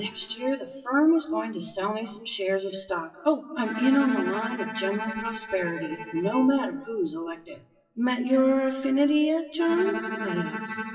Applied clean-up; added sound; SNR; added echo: classical method WPE with log-MMSE.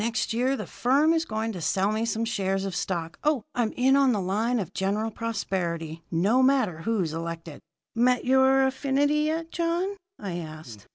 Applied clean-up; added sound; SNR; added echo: none; none; none; none.